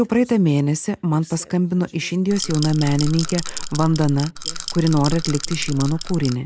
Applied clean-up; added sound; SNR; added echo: none; Rattle / Rattle (instrument); 7 dB; none.